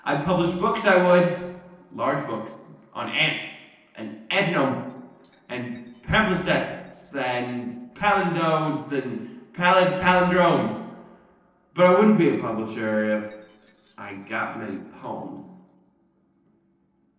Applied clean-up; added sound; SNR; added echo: neural separator model SepFormer DNS4.